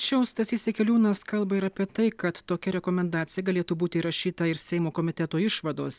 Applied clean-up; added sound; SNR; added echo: none; none; none; none.